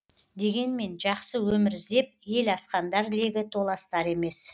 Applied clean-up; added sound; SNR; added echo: none; none; none; none.